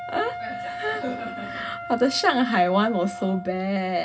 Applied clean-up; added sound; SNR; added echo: none; Wind instrument, woodwind instrument; 11 dB; reverberation time 0.4 s.